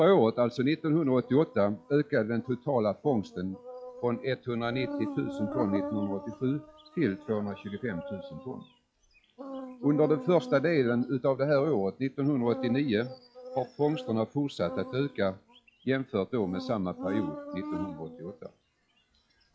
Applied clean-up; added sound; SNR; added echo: classical method log-MMSE.